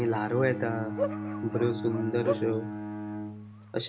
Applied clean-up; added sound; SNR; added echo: none; Bark + Bowed string instrument; 4 dB; none.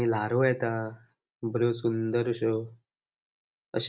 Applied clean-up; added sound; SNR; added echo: none; none; none; none.